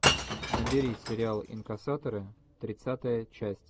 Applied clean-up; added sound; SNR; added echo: none; Shatter / Crushing; 0 dB; none.